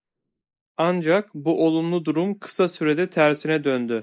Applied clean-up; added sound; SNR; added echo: neural mask model Resemble Enhance denoiser.